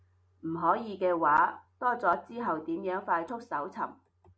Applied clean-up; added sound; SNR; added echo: none; none; none; none.